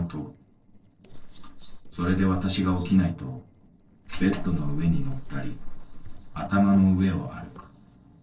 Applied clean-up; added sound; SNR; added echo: neural separator model SepFormer DNS4.